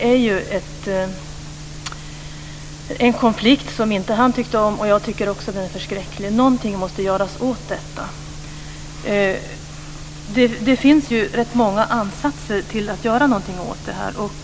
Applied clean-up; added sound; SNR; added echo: none; none; none; none.